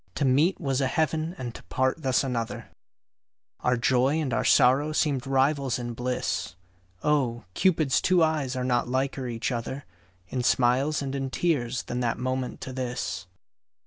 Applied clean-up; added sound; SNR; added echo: none; none; none; none.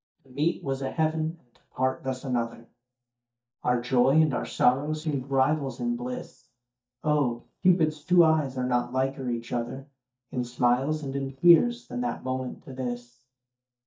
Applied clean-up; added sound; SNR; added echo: neural mask model DeepFilterNet 3.